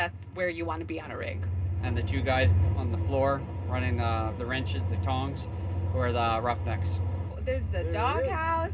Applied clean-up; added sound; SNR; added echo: none; none; none; reverberation time 0.2 s.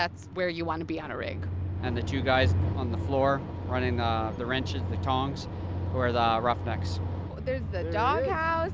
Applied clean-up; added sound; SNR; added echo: none; none; none; none.